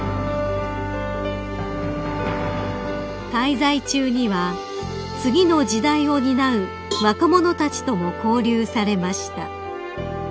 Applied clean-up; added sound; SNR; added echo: none; Cowbell; 14 dB; none.